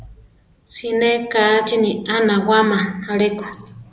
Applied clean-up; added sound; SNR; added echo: none; none; none; none.